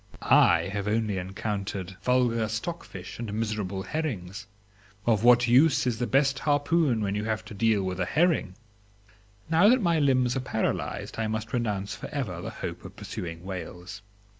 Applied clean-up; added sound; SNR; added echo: none; none; none; none.